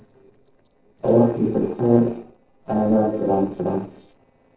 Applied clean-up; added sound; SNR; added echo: neural separator model SepFormer DNS4.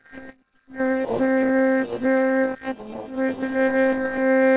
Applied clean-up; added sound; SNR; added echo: neural separator model SepFormer WHAMR!.